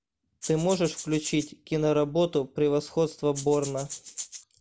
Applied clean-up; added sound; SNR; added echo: none; Rattle (instrument); 12 dB; none.